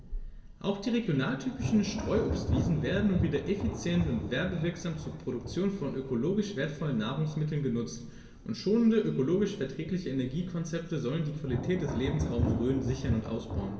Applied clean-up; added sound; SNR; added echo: none; Thunder; 7 dB; reverberation time 2.6 s.